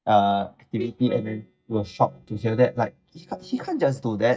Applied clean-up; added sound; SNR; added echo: neural mask model DeepFilterNet 3.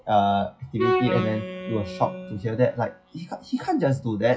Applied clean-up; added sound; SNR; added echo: classical method WPE with log-MMSE.